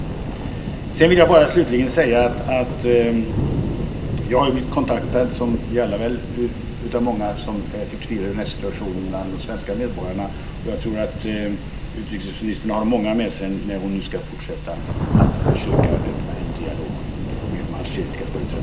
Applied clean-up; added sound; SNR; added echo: none; Thunder / Rain; 4 dB; reverberation time 1.2 s.